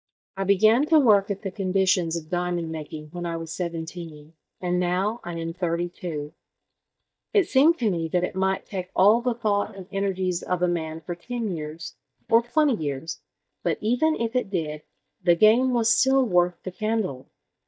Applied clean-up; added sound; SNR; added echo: neural mask model DeepFilterNet 3.